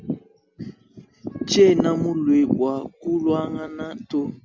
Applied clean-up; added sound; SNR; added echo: none; none; none; none.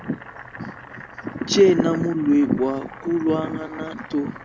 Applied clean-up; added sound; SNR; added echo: none; Boiling; 17 dB; none.